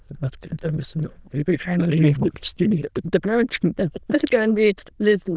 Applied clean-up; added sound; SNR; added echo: neural diffusion model UNIVERSE++.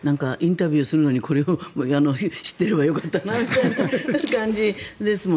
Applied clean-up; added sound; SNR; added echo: none; none; none; none.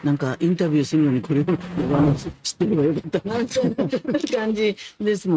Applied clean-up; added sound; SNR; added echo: neural mask model RNNoise.